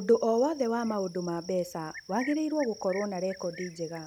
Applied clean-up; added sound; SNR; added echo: none; Cricket; 17 dB; none.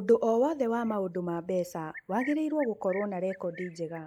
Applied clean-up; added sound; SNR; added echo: neural mask model Resemble Enhance denoiser.